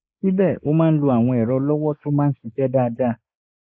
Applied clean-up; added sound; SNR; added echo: neural mask model Resemble Enhance denoiser.